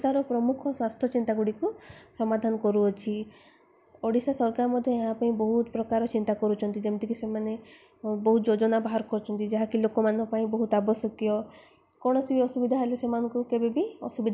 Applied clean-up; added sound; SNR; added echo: none; none; none; none.